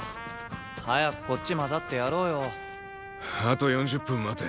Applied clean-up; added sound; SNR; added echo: none; Trumpet; 11 dB; none.